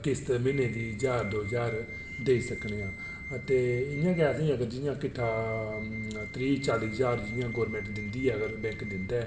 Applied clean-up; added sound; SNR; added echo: none; Wind instrument, woodwind instrument; 12 dB; reverberation time 1.8 s.